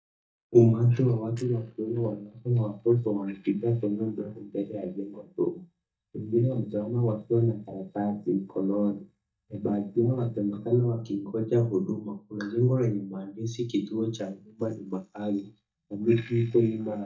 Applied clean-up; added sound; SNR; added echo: neural mask model DeepFilterNet 3.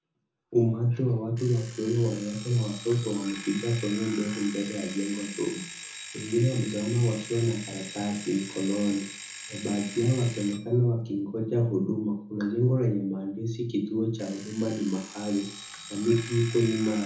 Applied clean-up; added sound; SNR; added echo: none; Alarm; 15 dB; reverberation time 0.6 s.